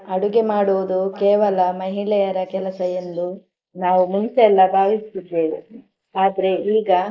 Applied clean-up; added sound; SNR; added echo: neural mask model Resemble Enhance denoiser.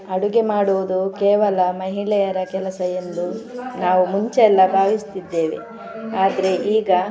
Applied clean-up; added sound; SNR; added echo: none; none; none; none.